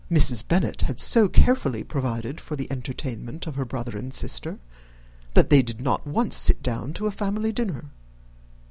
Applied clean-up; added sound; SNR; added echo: none; none; none; none.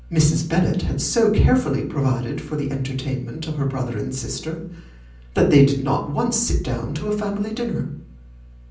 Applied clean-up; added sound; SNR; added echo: none; none; none; reverberation time 0.6 s.